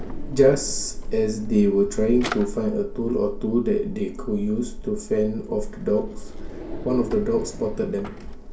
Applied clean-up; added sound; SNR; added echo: none; Drawer open or close; 8 dB; reverberation time 0.2 s.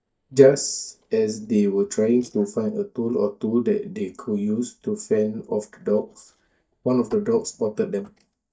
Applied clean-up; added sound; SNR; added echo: neural mask model DeepFilterNet 3.